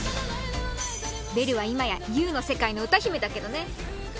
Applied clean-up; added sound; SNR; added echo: none; none; none; none.